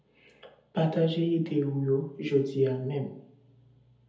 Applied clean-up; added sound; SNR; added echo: none; none; none; reverberation time 0.7 s.